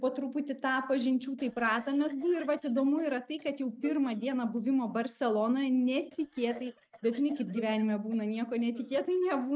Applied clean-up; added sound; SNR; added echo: neural mask model RNNoise.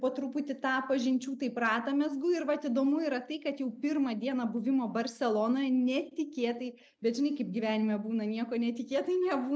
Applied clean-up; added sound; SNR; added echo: none; none; none; none.